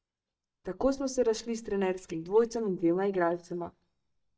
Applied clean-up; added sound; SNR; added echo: neural mask model DeepFilterNet 3.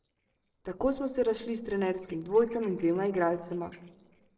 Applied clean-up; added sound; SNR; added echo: neural separator model SepFormer DNS4.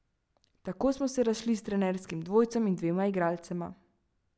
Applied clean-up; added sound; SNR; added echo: none; none; none; none.